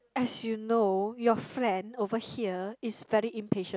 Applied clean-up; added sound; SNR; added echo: none; none; none; none.